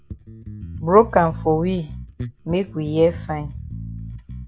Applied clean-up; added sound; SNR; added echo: none; Bass guitar; 11 dB; none.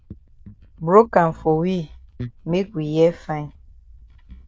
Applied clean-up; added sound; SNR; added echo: neural diffusion model UNIVERSE++.